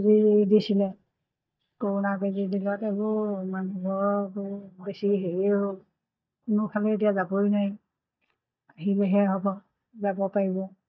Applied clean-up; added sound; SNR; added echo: neural mask model DeepFilterNet 3.